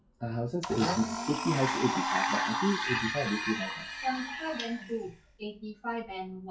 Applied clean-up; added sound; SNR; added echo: classical method log-MMSE.